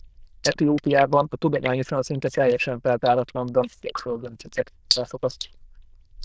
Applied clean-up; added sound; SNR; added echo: neural diffusion model UNIVERSE++.